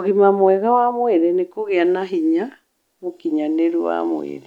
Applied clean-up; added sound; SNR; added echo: none; none; none; none.